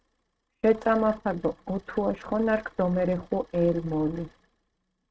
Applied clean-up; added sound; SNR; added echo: neural mask model RNNoise.